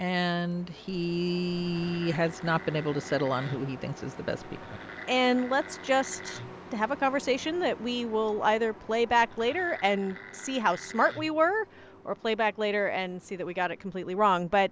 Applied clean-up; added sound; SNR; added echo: none; Truck + Wood; 16 dB; none.